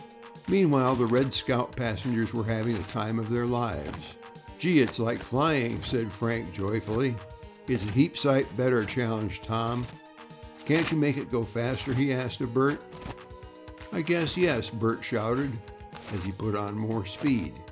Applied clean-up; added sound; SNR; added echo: none; Tearing + Piano / Organ; 15 dB; none.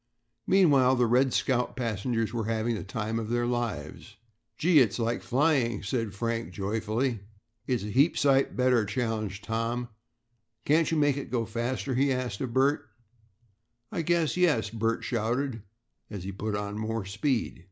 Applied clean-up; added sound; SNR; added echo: none; none; none; none.